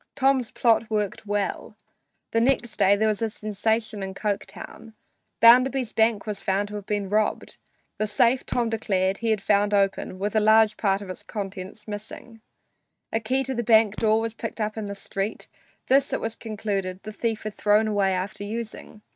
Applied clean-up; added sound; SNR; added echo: neural mask model RNNoise.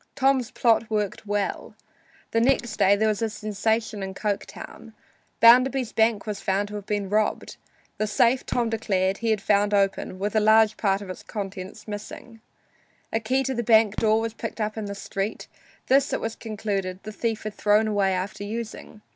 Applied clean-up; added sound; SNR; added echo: none; Fireworks; 18 dB; none.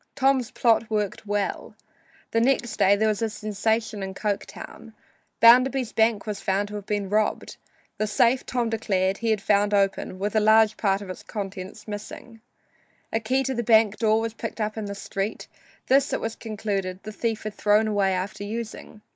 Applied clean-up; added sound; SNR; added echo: neural mask model Resemble Enhance denoiser.